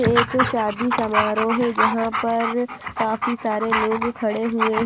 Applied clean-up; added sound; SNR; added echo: none; Dog; 2 dB; none.